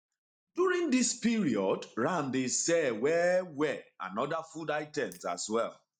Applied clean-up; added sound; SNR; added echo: neural mask model DeepFilterNet 3.